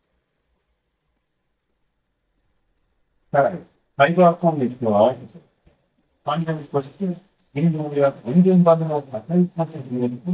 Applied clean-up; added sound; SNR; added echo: neural mask model DeepFilterNet 3.